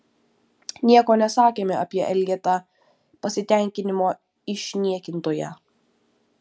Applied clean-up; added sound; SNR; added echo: none; none; none; none.